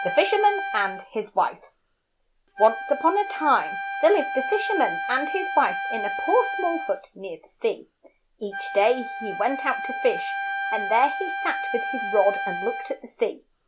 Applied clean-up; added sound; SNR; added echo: none; Wind instrument, woodwind instrument; 6 dB; none.